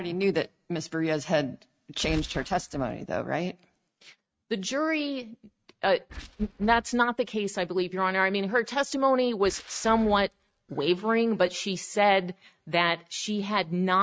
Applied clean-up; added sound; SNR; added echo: neural mask model RNNoise.